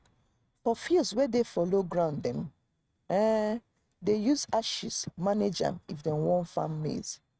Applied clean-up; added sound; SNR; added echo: neural mask model RNNoise.